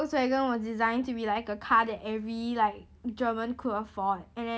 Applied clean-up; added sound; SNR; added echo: none; none; none; none.